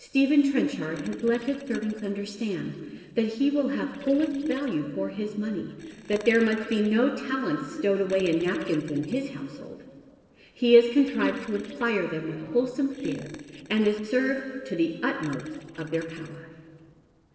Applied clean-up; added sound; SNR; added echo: neural separator model SepFormer DNS4.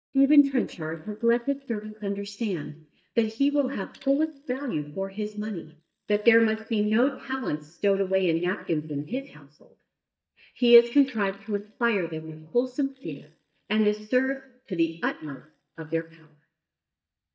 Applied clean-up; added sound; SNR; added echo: neural mask model DeepFilterNet 3.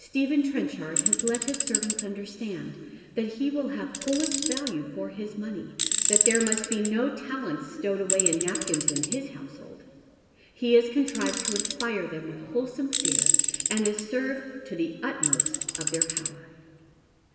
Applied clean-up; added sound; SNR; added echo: none; Tools; -2 dB; reverberation time 2.5 s.